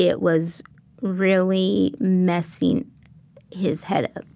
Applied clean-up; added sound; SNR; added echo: none; none; none; none.